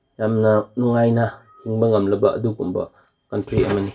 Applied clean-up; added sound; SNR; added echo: none; none; none; reverberation time 0.2 s.